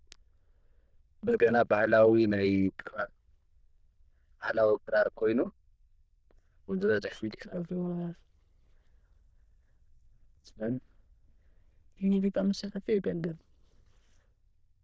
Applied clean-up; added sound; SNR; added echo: neural diffusion model UNIVERSE++.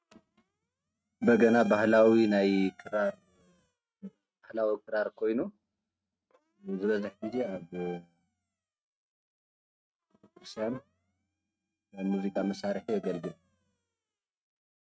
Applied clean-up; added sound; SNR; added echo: neural mask model RNNoise.